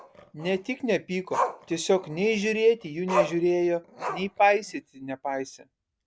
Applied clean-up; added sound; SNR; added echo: none; Growling; 8 dB; none.